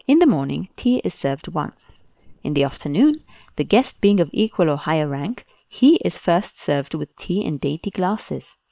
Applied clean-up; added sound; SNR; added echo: neural separator model SepFormer WHAM!.